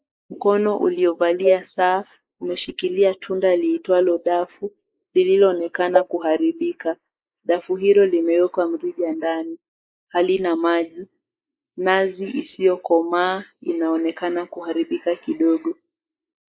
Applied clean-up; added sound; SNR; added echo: neural mask model Resemble Enhance denoiser.